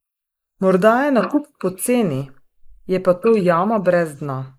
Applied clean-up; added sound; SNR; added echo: neural mask model Resemble Enhance denoiser.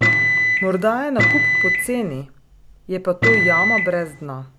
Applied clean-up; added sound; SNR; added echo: none; Microwave oven; -5 dB; none.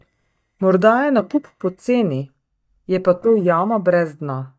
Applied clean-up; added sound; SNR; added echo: neural mask model DeepFilterNet 3.